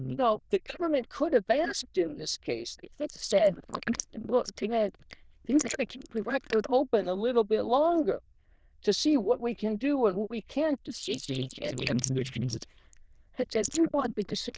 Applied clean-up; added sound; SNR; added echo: neural diffusion model UNIVERSE++.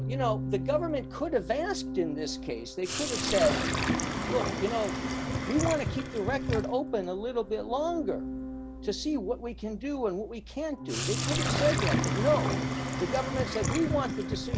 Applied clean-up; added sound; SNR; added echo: none; Organ + Sink (filling or washing); 1 dB; none.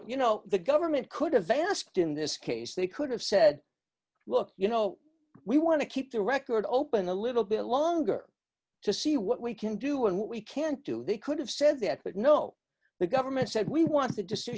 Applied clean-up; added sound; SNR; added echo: none; none; none; none.